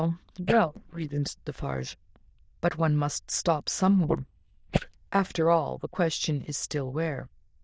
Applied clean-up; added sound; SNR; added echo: neural diffusion model UNIVERSE++.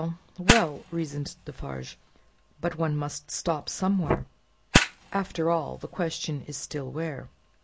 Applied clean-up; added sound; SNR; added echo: none; Fire; 1 dB; none.